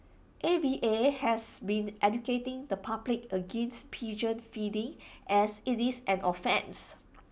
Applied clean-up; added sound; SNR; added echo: none; none; none; none.